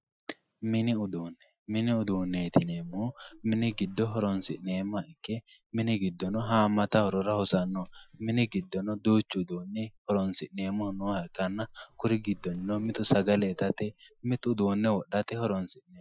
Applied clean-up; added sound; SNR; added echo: classical method Wiener filter.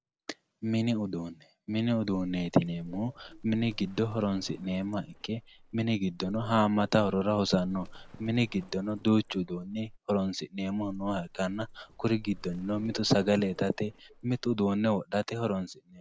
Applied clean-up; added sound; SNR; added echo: none; Livestock, farm animals, working animals; 20 dB; none.